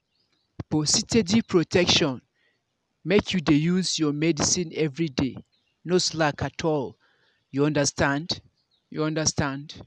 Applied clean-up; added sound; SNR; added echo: none; none; none; none.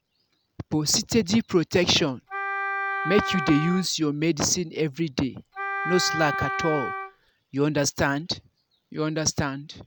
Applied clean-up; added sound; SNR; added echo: none; Wind instrument, woodwind instrument; 4 dB; none.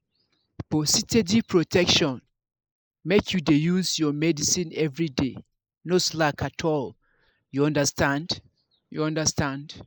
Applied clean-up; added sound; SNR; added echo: neural mask model Resemble Enhance denoiser.